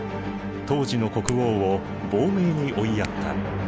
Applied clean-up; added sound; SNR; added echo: none; Hands; 19 dB; none.